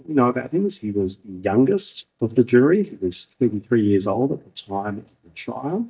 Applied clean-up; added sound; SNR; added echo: neural mask model DeepFilterNet 3.